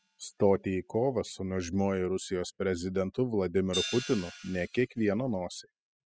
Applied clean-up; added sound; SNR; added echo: classical method spectral subtraction.